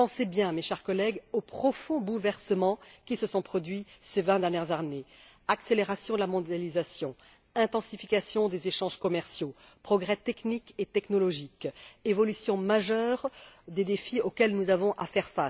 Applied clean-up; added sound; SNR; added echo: none; none; none; none.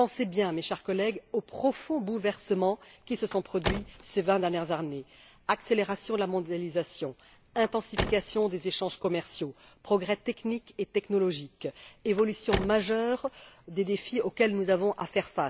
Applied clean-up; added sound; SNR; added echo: none; Car; 11 dB; none.